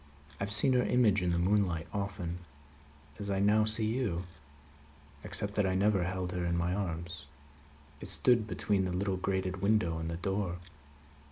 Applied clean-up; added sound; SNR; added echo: none; none; none; none.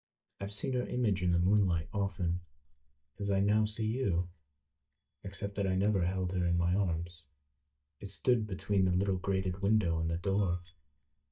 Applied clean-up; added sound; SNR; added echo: neural mask model DeepFilterNet 3.